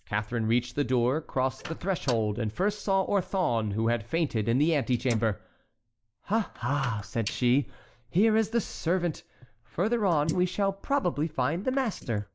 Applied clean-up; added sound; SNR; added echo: neural mask model Resemble Enhance denoiser.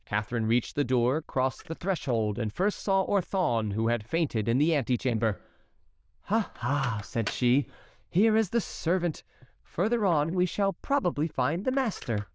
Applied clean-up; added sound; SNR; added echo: neural diffusion model UNIVERSE++.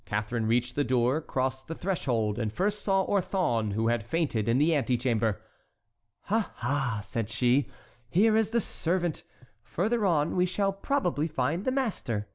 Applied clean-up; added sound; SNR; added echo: none; none; none; none.